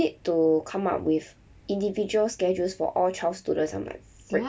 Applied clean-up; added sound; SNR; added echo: none; none; none; none.